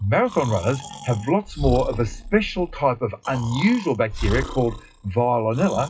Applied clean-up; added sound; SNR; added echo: classical method WPE with log-MMSE.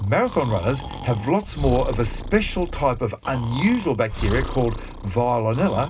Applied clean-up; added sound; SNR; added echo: none; Breathing; 8 dB; reverberation time 0.2 s.